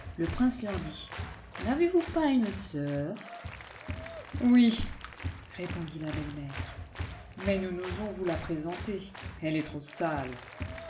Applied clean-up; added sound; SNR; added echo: none; Applause; 10 dB; reverberation time 0.4 s.